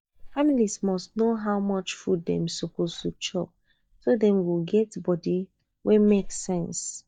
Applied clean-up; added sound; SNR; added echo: neural mask model DeepFilterNet 3.